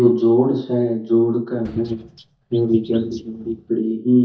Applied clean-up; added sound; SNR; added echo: neural mask model DeepFilterNet 3.